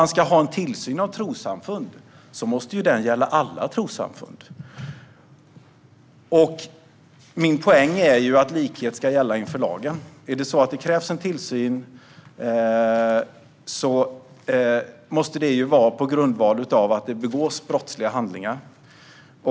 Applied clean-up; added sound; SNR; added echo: none; none; none; none.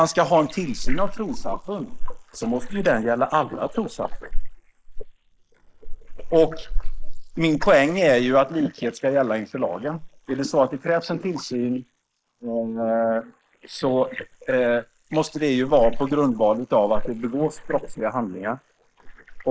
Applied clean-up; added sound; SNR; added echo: neural mask model Resemble Enhance denoiser.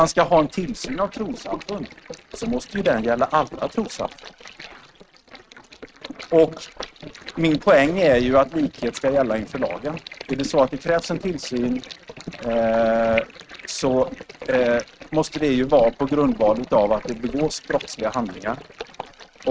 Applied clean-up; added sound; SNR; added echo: neural mask model RNNoise.